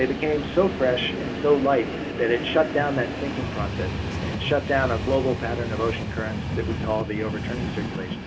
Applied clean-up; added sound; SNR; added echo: none; Train; 4 dB; none.